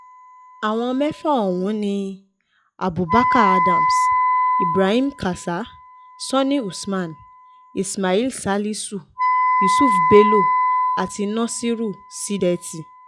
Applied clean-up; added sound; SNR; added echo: classical method log-MMSE.